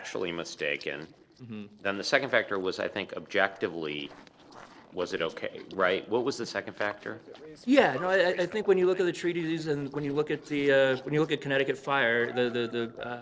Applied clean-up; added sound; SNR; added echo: neural separator model SepFormer DNS4.